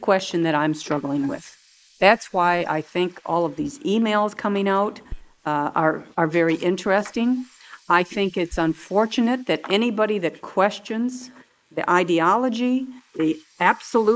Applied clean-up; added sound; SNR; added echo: neural mask model Resemble Enhance denoiser.